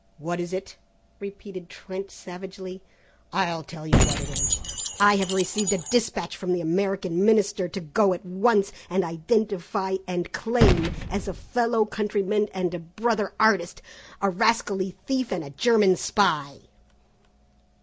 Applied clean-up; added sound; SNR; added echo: none; Keys jangling + Gunshot, gunfire; 2 dB; none.